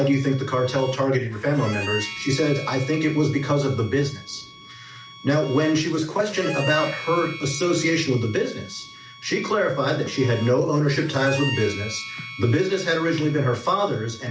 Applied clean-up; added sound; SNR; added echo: none; Harmonica; 14 dB; none.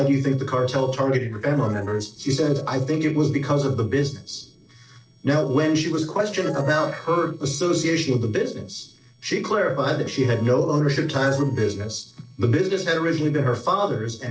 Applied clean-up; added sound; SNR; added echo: neural separator model SepFormer DNS4.